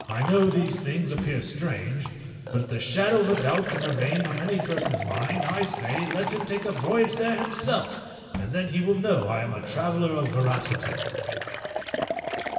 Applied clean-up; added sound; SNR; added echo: none; Liquid; 7 dB; reverberation time 2.6 s.